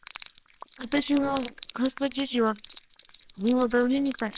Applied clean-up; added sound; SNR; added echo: neural separator model SepFormer WHAMR!.